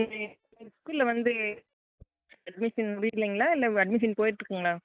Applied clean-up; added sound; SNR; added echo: neural mask model DeepFilterNet 3.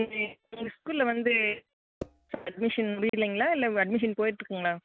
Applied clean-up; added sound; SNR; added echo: none; Percussion; 14 dB; none.